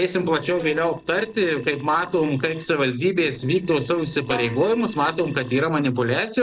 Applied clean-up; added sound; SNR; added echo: neural separator model SepFormer DNS4.